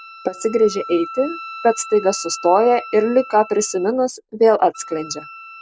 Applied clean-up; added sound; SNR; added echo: none; Wind instrument, woodwind instrument; 16 dB; none.